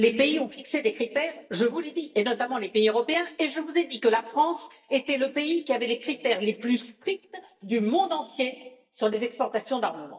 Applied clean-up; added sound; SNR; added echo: neural mask model DeepFilterNet 3.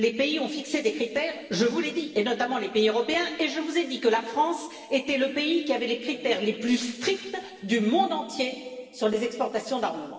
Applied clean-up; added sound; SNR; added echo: neural separator model SepFormer DNS4.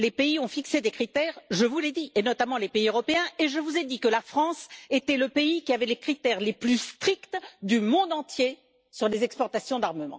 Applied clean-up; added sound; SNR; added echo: none; none; none; none.